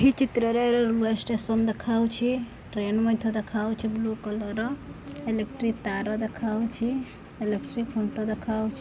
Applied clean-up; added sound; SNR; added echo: none; none; none; none.